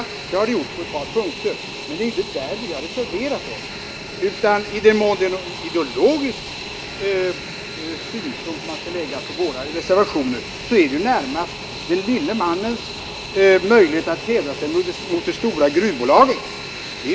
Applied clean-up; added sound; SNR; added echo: none; Fixed-wing aircraft, airplane; 10 dB; none.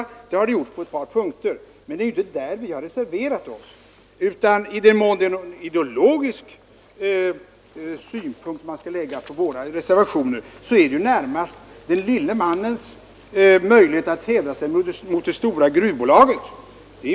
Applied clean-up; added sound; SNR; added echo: none; none; none; none.